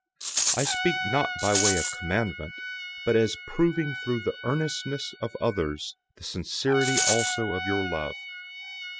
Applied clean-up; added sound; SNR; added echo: classical method spectral subtraction.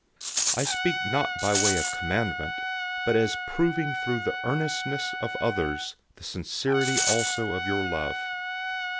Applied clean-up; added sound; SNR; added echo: none; Trumpet + Rattle; 1 dB; none.